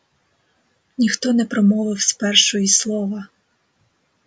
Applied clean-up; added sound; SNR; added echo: none; none; none; none.